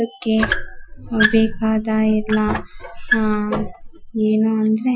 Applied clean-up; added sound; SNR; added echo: classical method Wiener filter.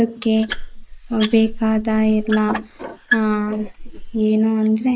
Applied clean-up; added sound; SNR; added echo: neural mask model Resemble Enhance denoiser.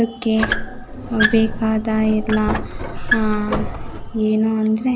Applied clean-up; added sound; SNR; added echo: none; Squeak; 4 dB; none.